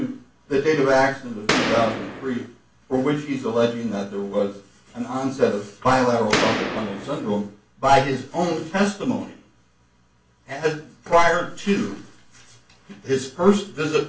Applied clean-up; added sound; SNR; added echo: none; Boom; 2 dB; reverberation time 0.3 s.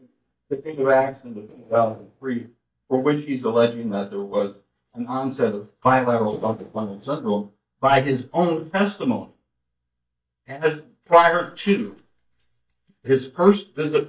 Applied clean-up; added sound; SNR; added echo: neural mask model DeepFilterNet 3.